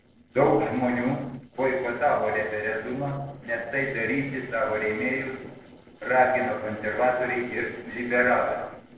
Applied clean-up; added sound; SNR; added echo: neural separator model SepFormer DNS4.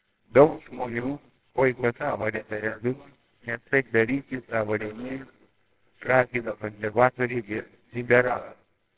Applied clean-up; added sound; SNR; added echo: neural separator model SepFormer WHAMR!.